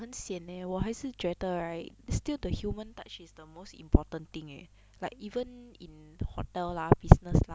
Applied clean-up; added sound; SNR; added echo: none; none; none; none.